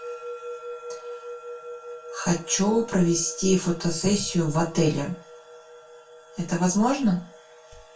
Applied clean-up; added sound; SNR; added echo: none; Musical instrument; 15 dB; reverberation time 0.2 s.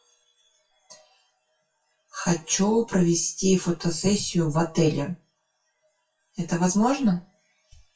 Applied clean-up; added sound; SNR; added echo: classical method WPE with log-MMSE.